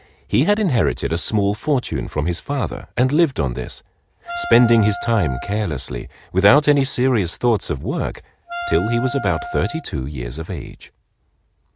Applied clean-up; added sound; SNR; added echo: none; Wind instrument, woodwind instrument; 10 dB; none.